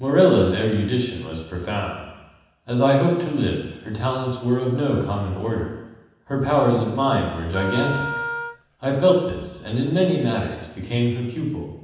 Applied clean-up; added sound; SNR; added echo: none; Wind instrument, woodwind instrument; 9 dB; reverberation time 1.1 s.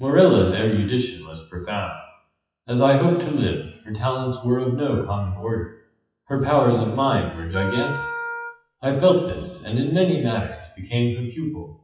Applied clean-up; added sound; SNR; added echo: classical method WPE with log-MMSE.